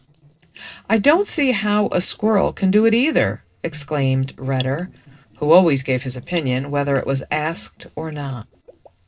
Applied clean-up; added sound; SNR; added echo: neural separator model SepFormer DNS4.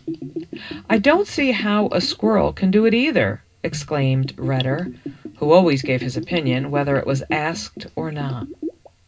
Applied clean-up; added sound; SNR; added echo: none; Bathtub (filling or washing) / Gurgling; 12 dB; reverberation time 0.2 s.